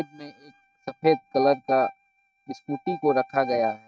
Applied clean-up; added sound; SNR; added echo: neural mask model RNNoise.